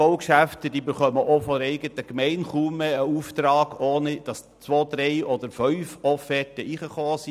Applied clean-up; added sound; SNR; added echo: none; none; none; none.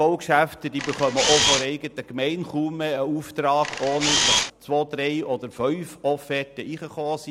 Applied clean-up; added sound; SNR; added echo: none; Camera; -2 dB; none.